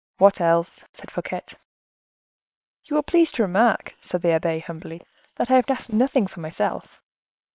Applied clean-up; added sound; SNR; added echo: neural separator model SepFormer WHAM!.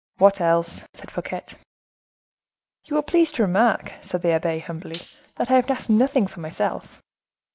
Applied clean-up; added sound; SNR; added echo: none; Tambourine; 20 dB; none.